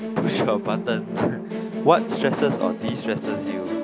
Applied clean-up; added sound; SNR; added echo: none; Musical instrument; 3 dB; none.